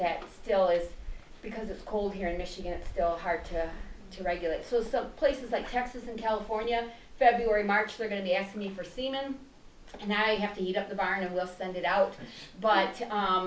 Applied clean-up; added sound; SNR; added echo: none; Gull, seagull; 14 dB; none.